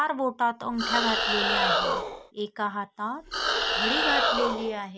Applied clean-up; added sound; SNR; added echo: none; Animal; -4 dB; none.